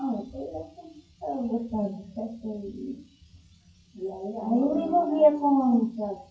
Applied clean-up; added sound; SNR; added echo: classical method WPE with log-MMSE.